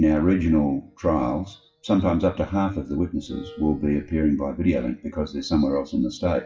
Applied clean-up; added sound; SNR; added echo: classical method WPE with log-MMSE.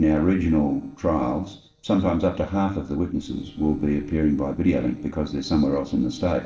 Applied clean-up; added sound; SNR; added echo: neural separator model SepFormer DNS4.